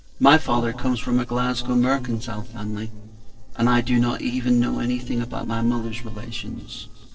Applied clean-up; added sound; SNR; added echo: neural separator model SepFormer DNS4.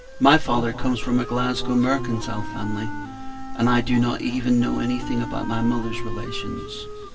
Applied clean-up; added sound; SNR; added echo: none; Wind instrument, woodwind instrument; 13 dB; reverberation time 2.4 s.